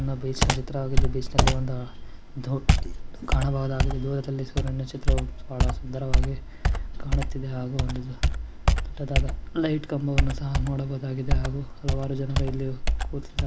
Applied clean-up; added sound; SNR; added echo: none; Computer keyboard; -5 dB; none.